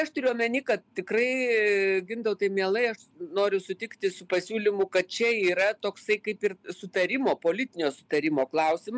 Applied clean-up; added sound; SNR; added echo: none; none; none; none.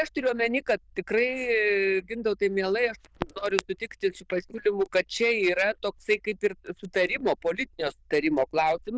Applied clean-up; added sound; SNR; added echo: neural diffusion model UNIVERSE++.